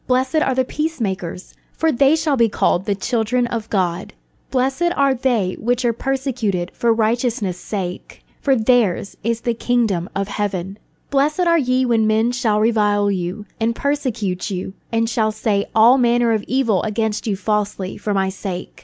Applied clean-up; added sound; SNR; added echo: none; none; none; none.